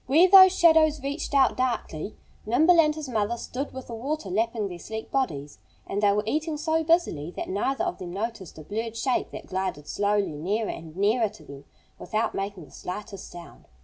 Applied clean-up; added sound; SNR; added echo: none; none; none; none.